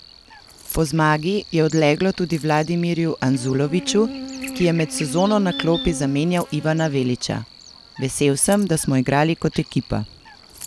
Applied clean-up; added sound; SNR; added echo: none; Keys jangling + Buzz; 14 dB; none.